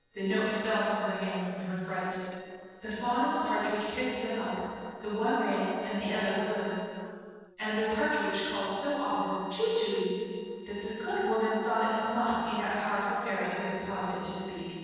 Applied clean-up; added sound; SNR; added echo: neural separator model SepFormer DNS4.